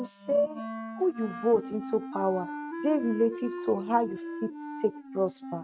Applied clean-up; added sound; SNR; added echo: neural mask model RNNoise.